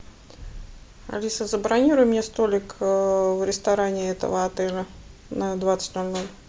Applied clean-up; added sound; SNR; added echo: none; none; none; none.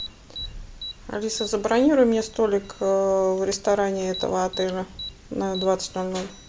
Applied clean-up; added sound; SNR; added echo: none; Alarm; 17 dB; none.